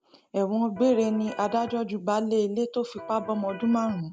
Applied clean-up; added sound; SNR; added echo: none; Electric guitar; 16 dB; none.